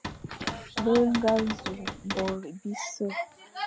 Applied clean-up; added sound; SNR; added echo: none; Cupboard open or close / Door; 7 dB; none.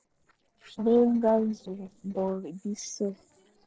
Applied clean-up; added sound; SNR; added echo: neural separator model SepFormer DNS4.